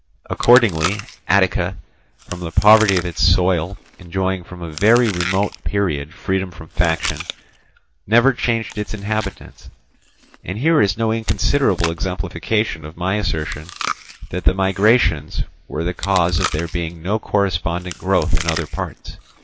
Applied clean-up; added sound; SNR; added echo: none; Chewing, mastication; 14 dB; none.